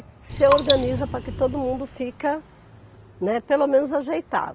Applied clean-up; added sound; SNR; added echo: none; Raindrop; 6 dB; none.